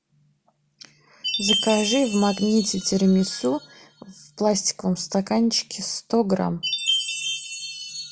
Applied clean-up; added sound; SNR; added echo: none; Chime; 7 dB; none.